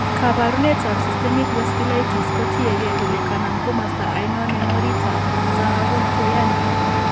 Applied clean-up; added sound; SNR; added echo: none; Domestic sounds, home sounds; -5 dB; none.